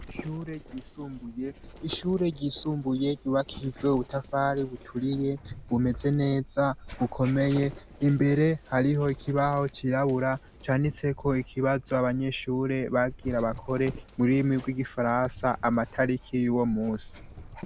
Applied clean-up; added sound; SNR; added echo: none; Dog; 17 dB; none.